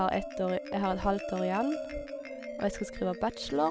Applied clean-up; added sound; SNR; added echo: none; Marimba, xylophone; 8 dB; none.